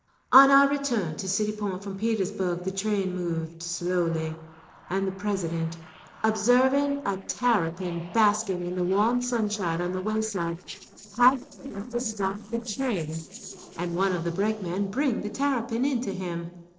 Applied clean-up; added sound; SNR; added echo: neural separator model SepFormer DNS4.